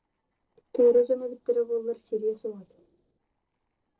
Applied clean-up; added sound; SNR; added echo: neural separator model SepFormer DNS4.